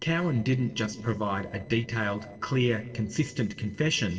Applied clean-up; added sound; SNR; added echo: neural separator model SepFormer DNS4.